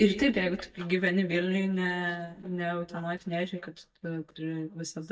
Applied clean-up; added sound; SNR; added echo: neural mask model DeepFilterNet 3.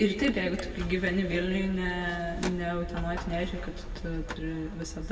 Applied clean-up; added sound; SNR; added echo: none; Car; 15 dB; reverberation time 1.6 s.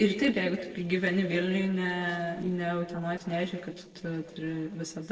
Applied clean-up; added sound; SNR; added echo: neural separator model SepFormer DNS4.